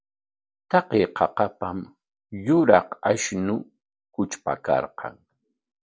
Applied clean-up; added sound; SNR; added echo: none; none; none; none.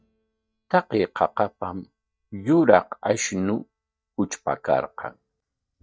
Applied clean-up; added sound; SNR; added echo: neural mask model DeepFilterNet 3.